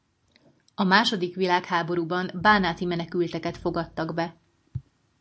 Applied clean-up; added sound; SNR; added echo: none; none; none; none.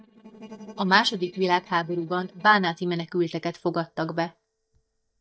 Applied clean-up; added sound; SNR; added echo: neural mask model DeepFilterNet 3.